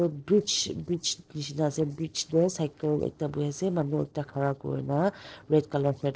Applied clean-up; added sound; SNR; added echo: neural separator model SepFormer DNS4.